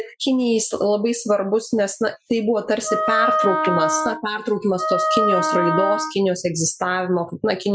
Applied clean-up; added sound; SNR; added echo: classical method Wiener filter.